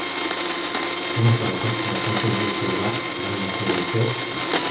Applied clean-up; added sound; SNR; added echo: none; Domestic sounds, home sounds; -2 dB; reverberation time 0.7 s.